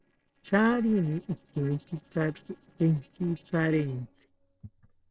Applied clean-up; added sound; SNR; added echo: neural separator model SepFormer DNS4.